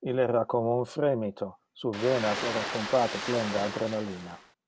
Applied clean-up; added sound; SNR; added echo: none; Ocean; 7 dB; none.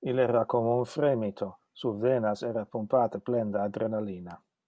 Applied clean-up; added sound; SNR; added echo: none; none; none; none.